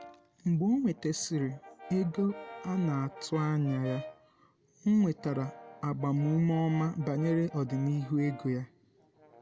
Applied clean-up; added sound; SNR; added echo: none; Brass instrument; 18 dB; none.